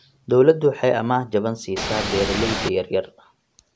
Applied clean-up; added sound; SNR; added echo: none; Ocean / Boat, Water vehicle; 4 dB; none.